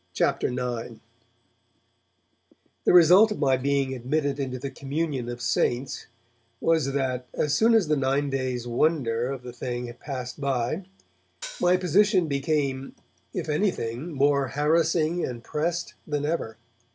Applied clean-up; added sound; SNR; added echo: none; Hi-hat; 15 dB; none.